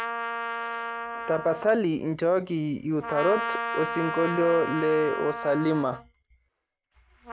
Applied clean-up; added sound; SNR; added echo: none; Trumpet; 7 dB; none.